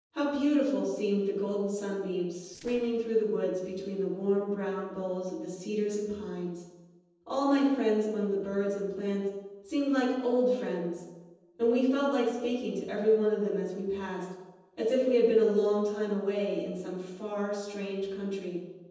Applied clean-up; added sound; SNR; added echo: neural separator model SepFormer DNS4.